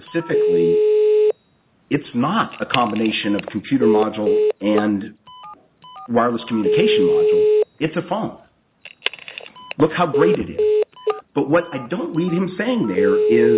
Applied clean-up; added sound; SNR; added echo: none; Telephone; -1 dB; none.